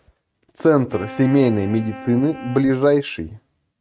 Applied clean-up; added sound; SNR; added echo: neural mask model RNNoise.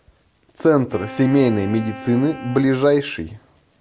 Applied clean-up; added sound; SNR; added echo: none; Wind instrument, woodwind instrument; 17 dB; none.